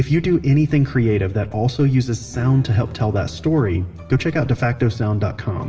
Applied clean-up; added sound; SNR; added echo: none; none; none; reverberation time 1.3 s.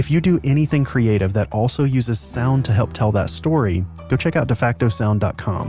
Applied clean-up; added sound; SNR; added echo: none; none; none; none.